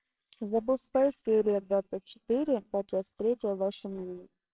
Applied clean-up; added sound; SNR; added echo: neural separator model SepFormer WHAMR!.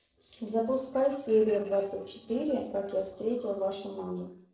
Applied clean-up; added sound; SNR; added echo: neural separator model SepFormer DNS4.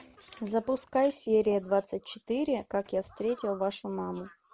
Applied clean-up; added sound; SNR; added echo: none; none; none; none.